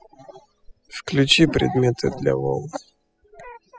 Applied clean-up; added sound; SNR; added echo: classical method spectral subtraction.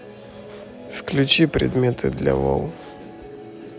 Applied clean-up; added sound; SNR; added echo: none; none; none; none.